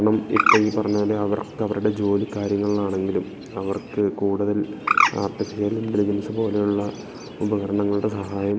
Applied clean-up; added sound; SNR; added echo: none; Bird; 6 dB; none.